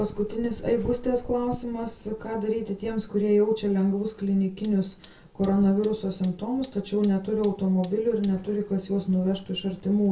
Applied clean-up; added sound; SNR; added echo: none; Fire; 19 dB; reverberation time 0.2 s.